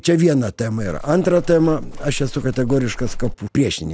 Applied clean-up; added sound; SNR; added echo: none; Livestock, farm animals, working animals; 9 dB; none.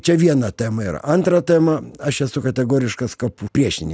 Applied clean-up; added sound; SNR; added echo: none; none; none; none.